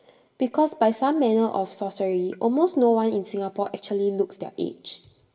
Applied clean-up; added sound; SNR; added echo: none; none; none; reverberation time 0.7 s.